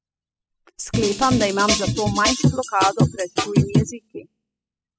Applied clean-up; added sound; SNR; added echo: classical method spectral subtraction.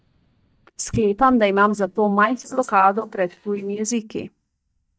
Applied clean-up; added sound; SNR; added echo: neural mask model DeepFilterNet 3.